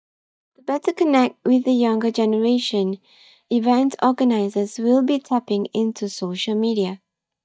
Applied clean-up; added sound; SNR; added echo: neural mask model DeepFilterNet 3.